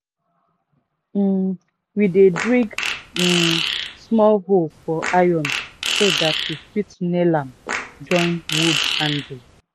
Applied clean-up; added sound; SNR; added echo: none; Fart; 4 dB; none.